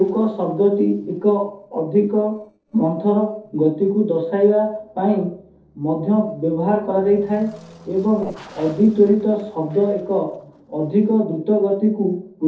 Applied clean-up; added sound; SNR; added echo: neural separator model SepFormer DNS4.